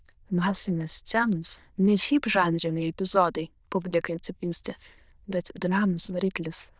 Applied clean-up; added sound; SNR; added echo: neural diffusion model UNIVERSE++.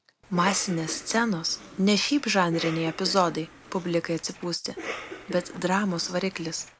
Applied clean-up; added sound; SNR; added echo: none; Cough; 14 dB; none.